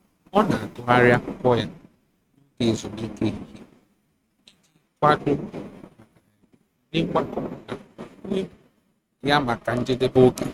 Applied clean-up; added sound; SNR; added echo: neural mask model RNNoise.